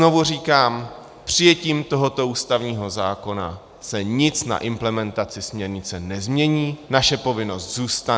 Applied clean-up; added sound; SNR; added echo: none; none; none; none.